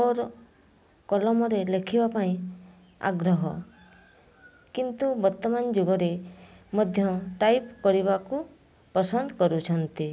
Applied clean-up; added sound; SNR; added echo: none; none; none; none.